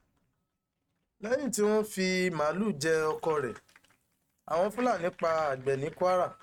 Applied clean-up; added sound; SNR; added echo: neural mask model RNNoise.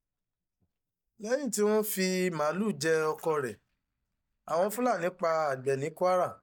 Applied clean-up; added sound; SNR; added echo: neural mask model DeepFilterNet 3.